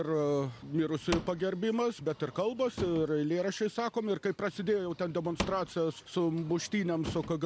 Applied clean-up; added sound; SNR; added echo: none; Drawer open or close / Wood; 13 dB; none.